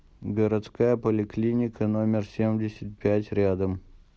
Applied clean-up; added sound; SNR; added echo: none; none; none; none.